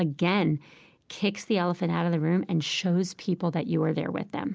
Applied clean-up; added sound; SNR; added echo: none; none; none; none.